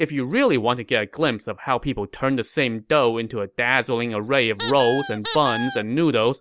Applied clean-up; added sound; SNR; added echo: none; Squeak; 9 dB; none.